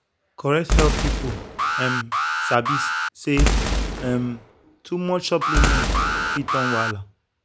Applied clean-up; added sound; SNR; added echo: none; Boom + Alarm; -3 dB; none.